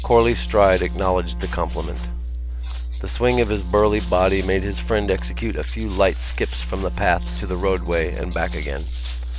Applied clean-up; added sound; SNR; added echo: none; Bowed string instrument + Walk, footsteps; 16 dB; none.